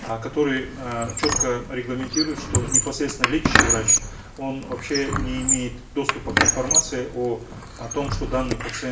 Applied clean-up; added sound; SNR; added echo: none; Squeak; -3 dB; reverberation time 0.3 s.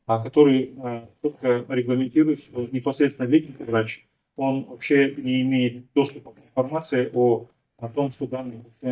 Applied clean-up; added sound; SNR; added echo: neural mask model DeepFilterNet 3.